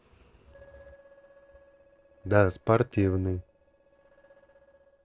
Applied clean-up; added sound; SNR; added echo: neural separator model SepFormer DNS4.